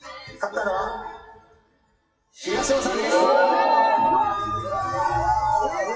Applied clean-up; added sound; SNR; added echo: classical method WPE with log-MMSE.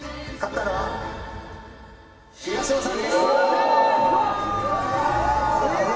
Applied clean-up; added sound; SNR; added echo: none; Brass instrument; 18 dB; reverberation time 2.4 s.